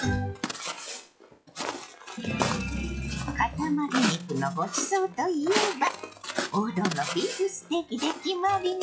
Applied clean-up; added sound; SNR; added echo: classical method log-MMSE.